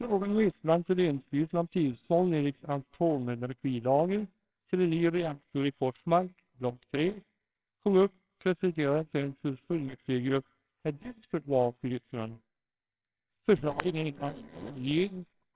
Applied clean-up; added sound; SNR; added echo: neural separator model SepFormer WHAMR!.